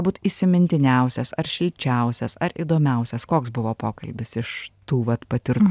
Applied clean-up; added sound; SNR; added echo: none; none; none; none.